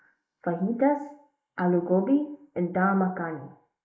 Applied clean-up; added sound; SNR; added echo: neural mask model Resemble Enhance denoiser.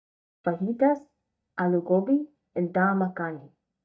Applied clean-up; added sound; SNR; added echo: neural mask model DeepFilterNet 3.